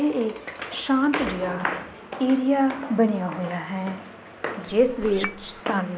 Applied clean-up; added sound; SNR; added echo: none; Chink, clink; 11 dB; none.